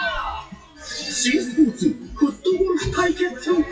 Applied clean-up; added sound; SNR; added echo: classical method WPE with log-MMSE.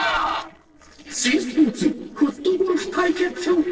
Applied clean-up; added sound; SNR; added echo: neural separator model SepFormer DNS4.